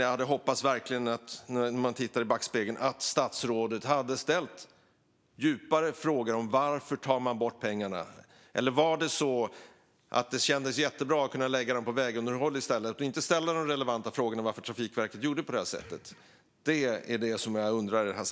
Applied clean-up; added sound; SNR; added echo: none; none; none; none.